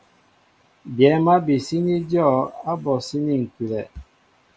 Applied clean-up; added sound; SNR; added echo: none; none; none; none.